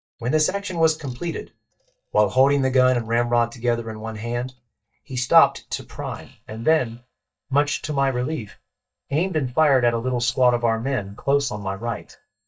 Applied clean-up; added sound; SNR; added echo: neural mask model DeepFilterNet 3.